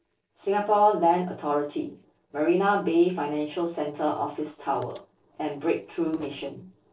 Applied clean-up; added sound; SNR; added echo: neural separator model SepFormer DNS4.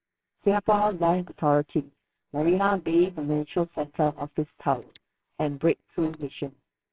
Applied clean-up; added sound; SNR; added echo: neural separator model SepFormer WHAMR!.